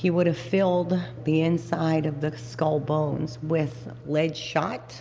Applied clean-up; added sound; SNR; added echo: none; none; none; none.